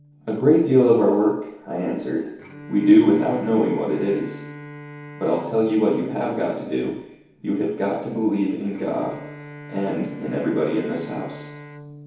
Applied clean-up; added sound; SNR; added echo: none; Bowed string instrument; 18 dB; reverberation time 2.2 s.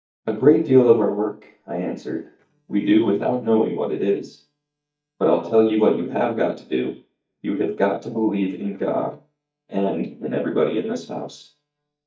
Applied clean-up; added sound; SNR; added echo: neural mask model DeepFilterNet 3.